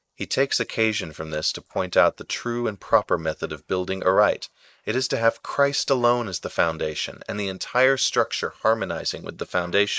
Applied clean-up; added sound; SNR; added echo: neural mask model Resemble Enhance denoiser.